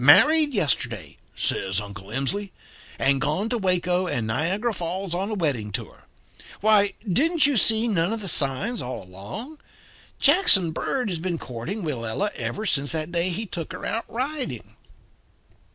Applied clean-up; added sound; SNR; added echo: none; none; none; none.